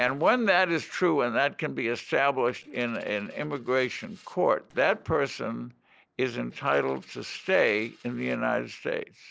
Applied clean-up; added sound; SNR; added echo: neural separator model SepFormer DNS4.